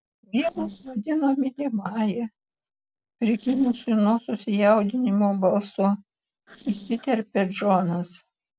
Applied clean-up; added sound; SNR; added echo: neural separator model SepFormer DNS4.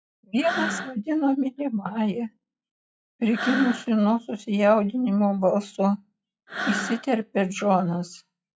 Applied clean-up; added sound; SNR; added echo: classical method log-MMSE.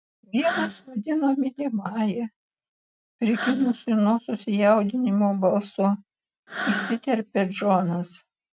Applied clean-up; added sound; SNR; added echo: neural mask model RNNoise.